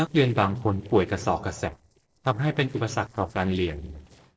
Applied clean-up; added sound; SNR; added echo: neural separator model SepFormer DNS4.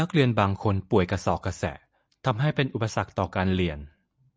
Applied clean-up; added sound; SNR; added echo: none; none; none; none.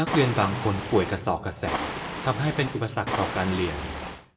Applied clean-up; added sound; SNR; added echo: none; Waves, surf; 6 dB; reverberation time 0.7 s.